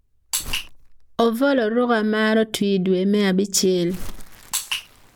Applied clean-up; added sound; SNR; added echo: none; Crumpling, crinkling; 16 dB; none.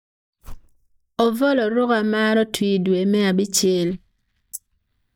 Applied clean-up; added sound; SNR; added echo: neural mask model DeepFilterNet 3.